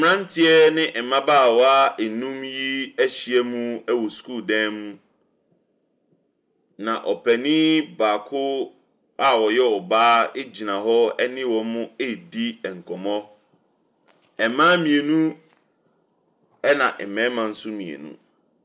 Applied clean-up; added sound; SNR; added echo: none; none; none; none.